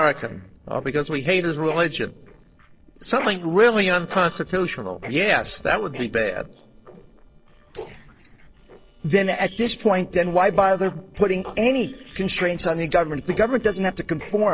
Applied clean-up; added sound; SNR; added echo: neural separator model SepFormer DNS4.